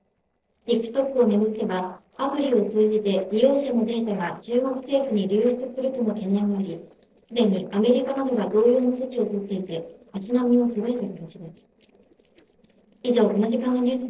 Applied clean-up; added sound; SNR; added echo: neural separator model SepFormer DNS4.